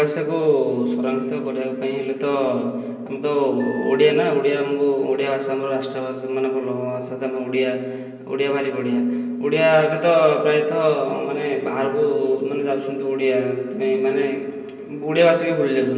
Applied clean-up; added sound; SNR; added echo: none; Wind instrument, woodwind instrument; 18 dB; reverberation time 0.2 s.